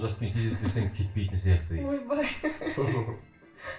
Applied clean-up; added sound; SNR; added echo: none; none; none; reverberation time 0.3 s.